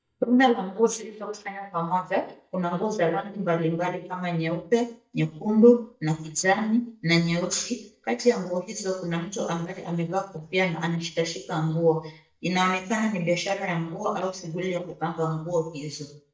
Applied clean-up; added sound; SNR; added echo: neural mask model DeepFilterNet 3.